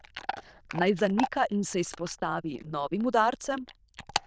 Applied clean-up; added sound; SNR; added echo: neural diffusion model UNIVERSE++.